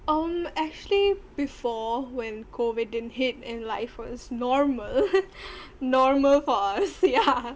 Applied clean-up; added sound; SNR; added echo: none; none; none; none.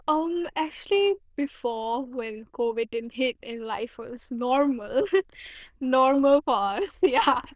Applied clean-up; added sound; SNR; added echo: neural diffusion model UNIVERSE++.